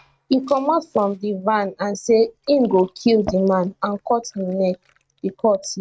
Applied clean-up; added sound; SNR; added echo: neural mask model RNNoise.